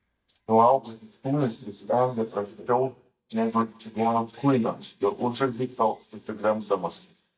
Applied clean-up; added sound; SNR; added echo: neural mask model DeepFilterNet 3.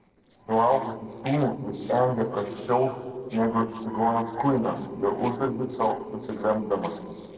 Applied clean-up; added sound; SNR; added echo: neural separator model SepFormer DNS4.